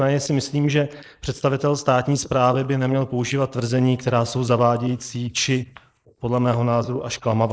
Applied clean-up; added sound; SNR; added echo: neural mask model Resemble Enhance denoiser.